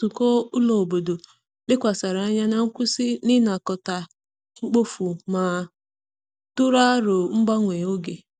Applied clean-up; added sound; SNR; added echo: none; none; none; none.